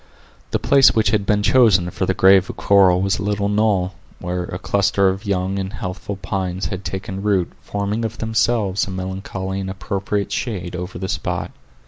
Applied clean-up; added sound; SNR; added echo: none; none; none; none.